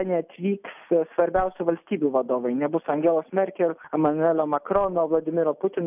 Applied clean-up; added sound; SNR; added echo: none; none; none; none.